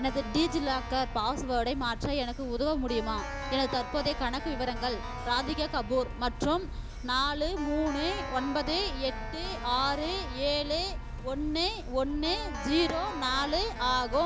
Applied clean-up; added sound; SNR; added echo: none; Keyboard (musical); 6 dB; none.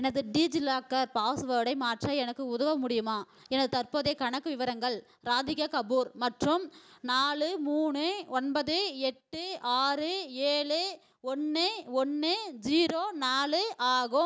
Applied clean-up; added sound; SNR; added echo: none; none; none; none.